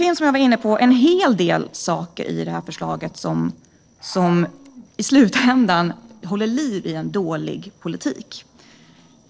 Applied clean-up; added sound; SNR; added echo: neural separator model SepFormer DNS4.